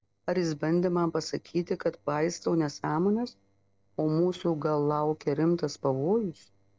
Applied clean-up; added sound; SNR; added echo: neural separator model SepFormer DNS4.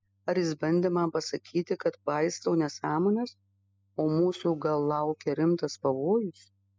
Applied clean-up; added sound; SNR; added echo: classical method spectral subtraction.